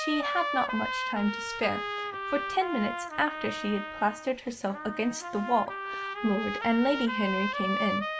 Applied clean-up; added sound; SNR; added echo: none; Trumpet; 4 dB; none.